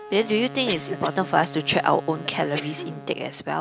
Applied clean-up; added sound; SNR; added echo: none; Cough + Wind instrument, woodwind instrument; 11 dB; none.